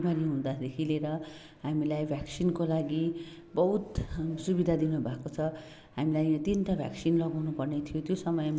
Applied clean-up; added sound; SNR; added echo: none; none; none; none.